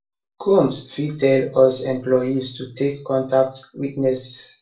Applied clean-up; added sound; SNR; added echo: none; none; none; reverberation time 0.3 s.